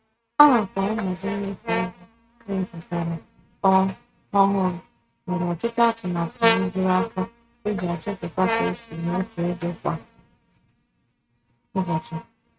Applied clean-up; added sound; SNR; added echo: neural mask model RNNoise.